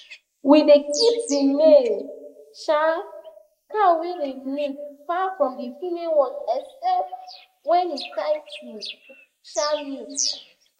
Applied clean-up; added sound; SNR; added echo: neural mask model Resemble Enhance denoiser.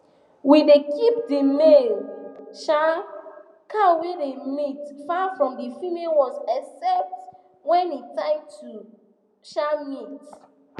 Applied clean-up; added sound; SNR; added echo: none; none; none; none.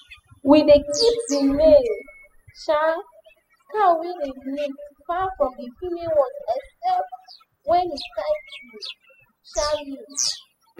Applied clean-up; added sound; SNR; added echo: classical method spectral subtraction.